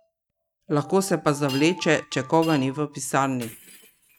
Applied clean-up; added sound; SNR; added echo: neural mask model RNNoise.